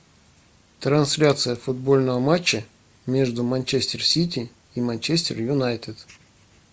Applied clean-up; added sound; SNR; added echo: none; none; none; none.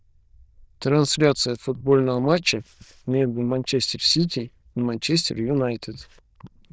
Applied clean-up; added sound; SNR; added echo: neural diffusion model UNIVERSE++.